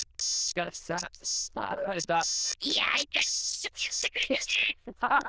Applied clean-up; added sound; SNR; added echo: neural diffusion model UNIVERSE++.